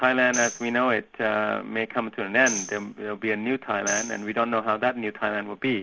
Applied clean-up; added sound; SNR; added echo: none; Tambourine; 11 dB; none.